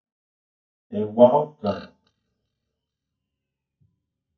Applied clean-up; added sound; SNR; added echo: neural mask model DeepFilterNet 3.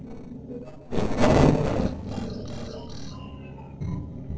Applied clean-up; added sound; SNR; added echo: neural separator model SepFormer DNS4.